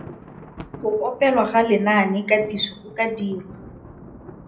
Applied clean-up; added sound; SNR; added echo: none; Thunder; 18 dB; reverberation time 0.5 s.